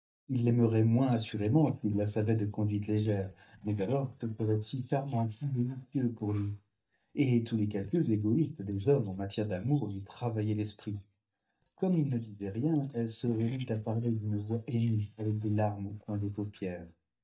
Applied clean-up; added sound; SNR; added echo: neural mask model DeepFilterNet 3.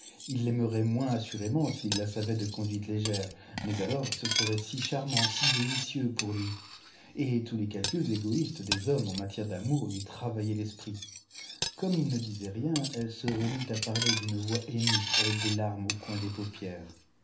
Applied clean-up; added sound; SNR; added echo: none; Cutlery, silverware; 5 dB; reverberation time 0.3 s.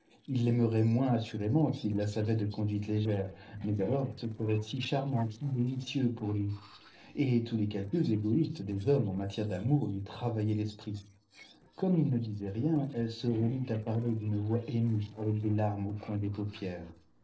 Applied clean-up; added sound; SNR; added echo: neural separator model SepFormer DNS4.